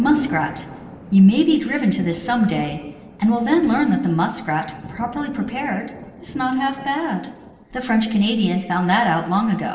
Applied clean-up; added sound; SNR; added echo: none; Thunder; 19 dB; reverberation time 1.2 s.